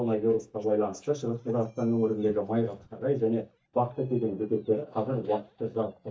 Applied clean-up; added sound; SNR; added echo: neural mask model DeepFilterNet 3.